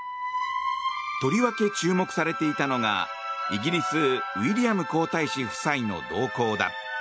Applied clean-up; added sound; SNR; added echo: none; none; none; none.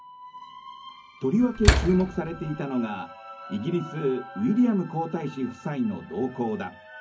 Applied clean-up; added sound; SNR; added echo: none; Slam; -3 dB; reverberation time 0.3 s.